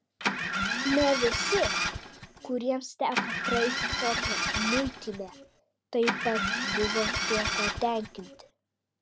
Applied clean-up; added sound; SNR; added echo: none; Engine starting; -1 dB; none.